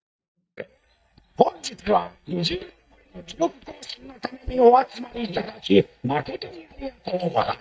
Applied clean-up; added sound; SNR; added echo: neural mask model DeepFilterNet 3.